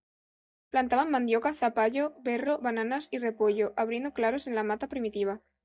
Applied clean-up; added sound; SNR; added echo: neural mask model DeepFilterNet 3.